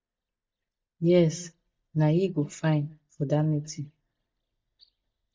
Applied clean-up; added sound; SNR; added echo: neural mask model DeepFilterNet 3.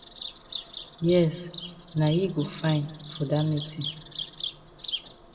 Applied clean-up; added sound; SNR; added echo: none; Bird vocalization, bird call, bird song; 10 dB; reverberation time 0.8 s.